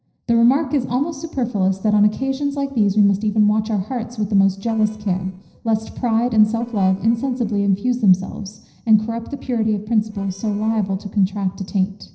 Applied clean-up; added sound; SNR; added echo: neural separator model SepFormer DNS4.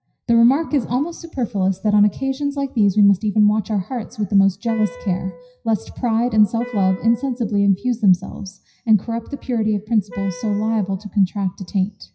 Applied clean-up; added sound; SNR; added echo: classical method WPE with log-MMSE.